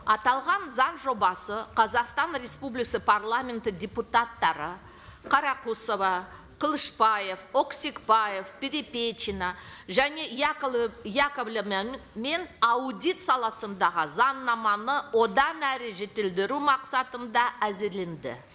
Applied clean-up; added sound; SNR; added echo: none; none; none; none.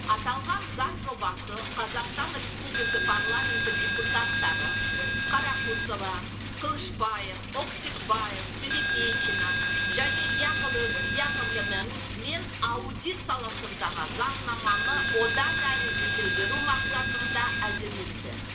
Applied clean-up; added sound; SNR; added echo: none; Coin (dropping); -4 dB; reverberation time 0.2 s.